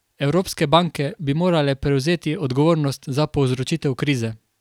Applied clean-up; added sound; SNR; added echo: none; none; none; none.